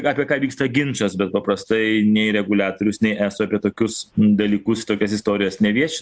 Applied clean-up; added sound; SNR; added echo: none; none; none; none.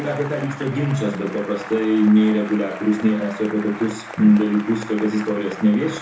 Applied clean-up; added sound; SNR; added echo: none; Applause / Cheering; 15 dB; reverberation time 0.6 s.